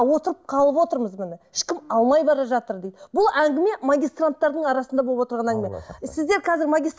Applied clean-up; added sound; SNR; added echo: none; none; none; none.